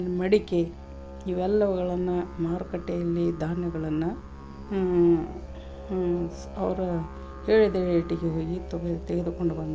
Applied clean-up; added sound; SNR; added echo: none; Musical instrument; 13 dB; none.